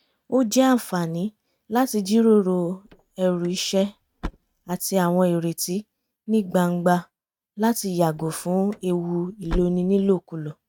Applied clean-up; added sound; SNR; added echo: neural mask model RNNoise.